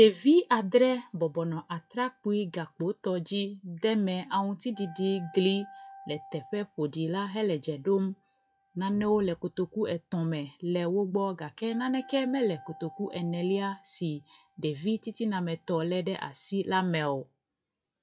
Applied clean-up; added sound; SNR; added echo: classical method log-MMSE.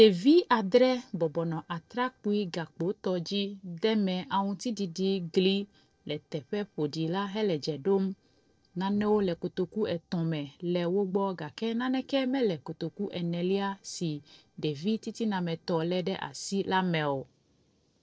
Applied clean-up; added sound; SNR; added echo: neural separator model SepFormer DNS4.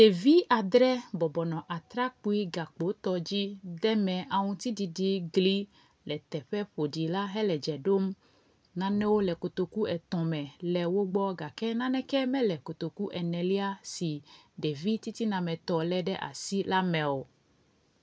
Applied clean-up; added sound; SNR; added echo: none; none; none; none.